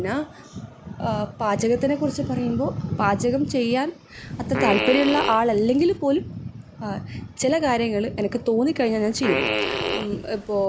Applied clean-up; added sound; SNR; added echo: none; Fart; 4 dB; none.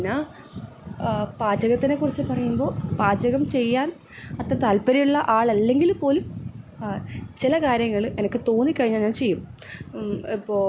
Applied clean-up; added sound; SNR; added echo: none; none; none; none.